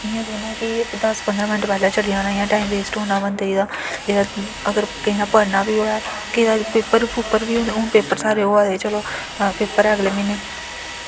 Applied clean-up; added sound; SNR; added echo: none; Drill; 13 dB; none.